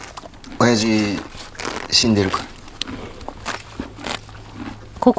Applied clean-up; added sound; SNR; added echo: none; Livestock, farm animals, working animals; 10 dB; none.